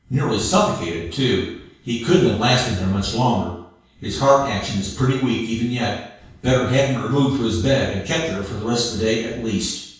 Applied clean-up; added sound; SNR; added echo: none; none; none; reverberation time 0.6 s.